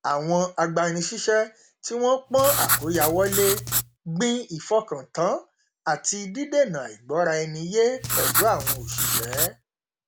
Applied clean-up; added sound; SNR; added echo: none; Writing; 0 dB; none.